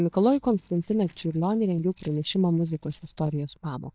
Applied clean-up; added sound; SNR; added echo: neural mask model DeepFilterNet 3.